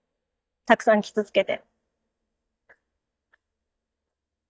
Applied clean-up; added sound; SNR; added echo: neural mask model DeepFilterNet 3.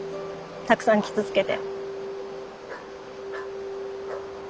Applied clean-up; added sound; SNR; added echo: none; Bark; 17 dB; none.